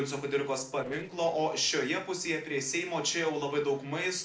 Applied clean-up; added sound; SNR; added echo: neural separator model SepFormer DNS4.